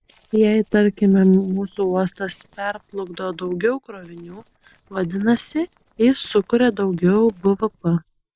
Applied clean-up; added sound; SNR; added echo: neural separator model SepFormer DNS4.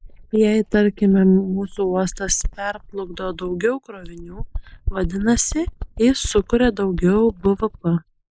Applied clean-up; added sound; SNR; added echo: neural mask model Resemble Enhance denoiser.